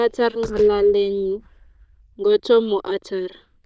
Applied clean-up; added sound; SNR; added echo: neural diffusion model UNIVERSE++.